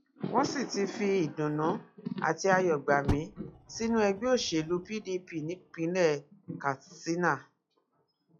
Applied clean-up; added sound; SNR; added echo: classical method log-MMSE.